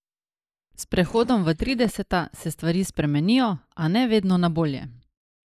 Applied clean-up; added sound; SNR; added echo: neural mask model Resemble Enhance denoiser.